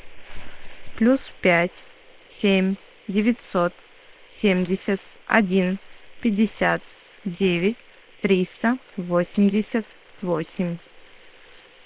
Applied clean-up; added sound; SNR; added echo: neural separator model SepFormer WHAM!.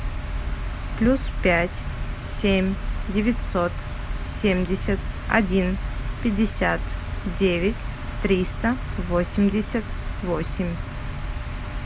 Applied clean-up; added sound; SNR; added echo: none; none; none; none.